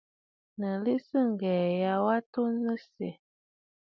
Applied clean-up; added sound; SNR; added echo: none; none; none; none.